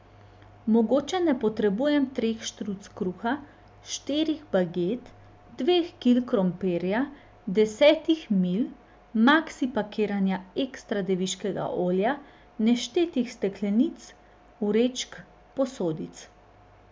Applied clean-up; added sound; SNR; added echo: none; none; none; none.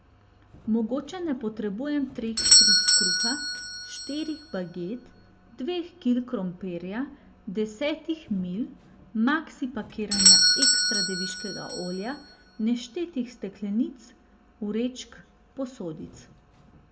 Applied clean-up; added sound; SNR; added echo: none; Doorbell; -4 dB; reverberation time 0.8 s.